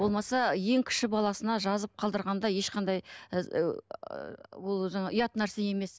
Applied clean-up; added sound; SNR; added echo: none; none; none; none.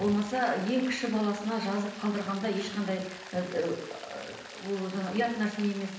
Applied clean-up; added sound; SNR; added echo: none; Rain; 15 dB; reverberation time 0.8 s.